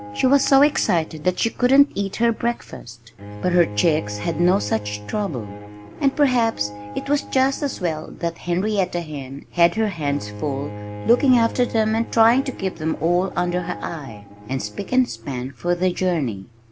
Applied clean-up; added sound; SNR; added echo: none; Bowed string instrument; 15 dB; none.